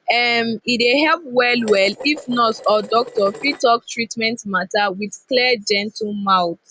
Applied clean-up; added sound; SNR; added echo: none; Dishes, pots, and pans; 18 dB; none.